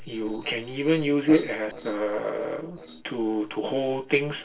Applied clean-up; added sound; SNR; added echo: neural separator model SepFormer DNS4.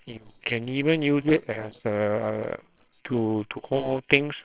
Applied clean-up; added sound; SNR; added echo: neural separator model SepFormer WHAMR!.